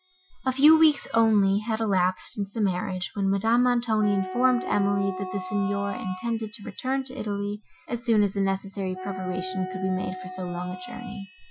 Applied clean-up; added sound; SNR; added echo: classical method Wiener filter.